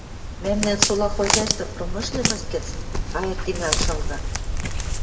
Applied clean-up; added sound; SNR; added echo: none; Walk, footsteps; -3 dB; reverberation time 1.2 s.